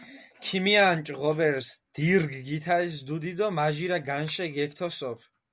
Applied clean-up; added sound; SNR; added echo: none; none; none; none.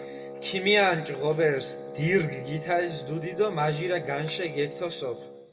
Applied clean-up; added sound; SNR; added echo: none; Wind instrument, woodwind instrument; 11 dB; reverberation time 0.9 s.